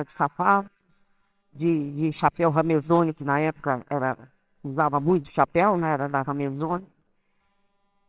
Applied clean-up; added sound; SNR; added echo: neural separator model SepFormer WHAMR!.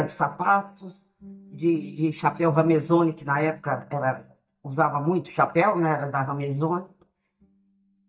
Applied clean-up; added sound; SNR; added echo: neural mask model DeepFilterNet 3.